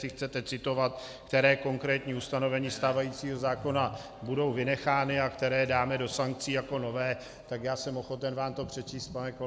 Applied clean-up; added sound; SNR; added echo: none; none; none; none.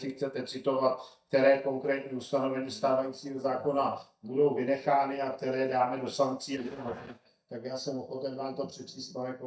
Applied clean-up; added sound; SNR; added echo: neural mask model DeepFilterNet 3.